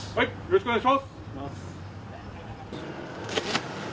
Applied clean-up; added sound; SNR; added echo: none; Truck; 20 dB; none.